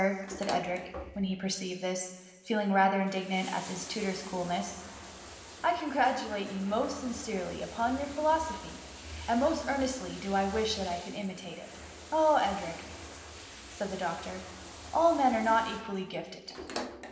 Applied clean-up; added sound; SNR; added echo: none; Bathtub (filling or washing); 14 dB; reverberation time 1.4 s.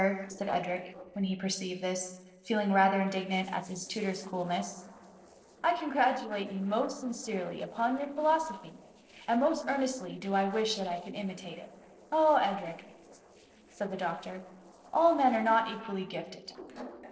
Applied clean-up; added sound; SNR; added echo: neural separator model SepFormer DNS4.